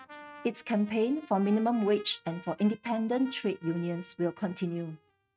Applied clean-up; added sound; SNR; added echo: neural mask model RNNoise.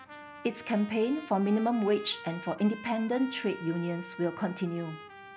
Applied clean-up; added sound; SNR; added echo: none; Trumpet; 16 dB; none.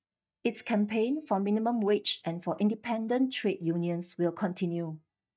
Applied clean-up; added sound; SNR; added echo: neural mask model DeepFilterNet 3.